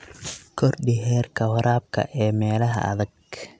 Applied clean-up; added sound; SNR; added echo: none; none; none; none.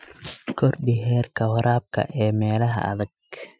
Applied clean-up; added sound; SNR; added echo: classical method Wiener filter.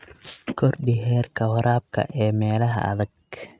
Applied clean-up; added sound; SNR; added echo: neural mask model RNNoise.